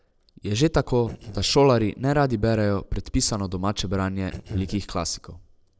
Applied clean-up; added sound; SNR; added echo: neural separator model SepFormer DNS4.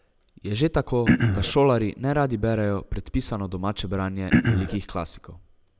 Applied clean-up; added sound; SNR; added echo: none; Cough; -5 dB; none.